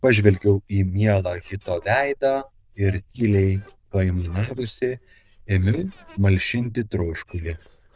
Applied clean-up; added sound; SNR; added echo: neural diffusion model UNIVERSE++.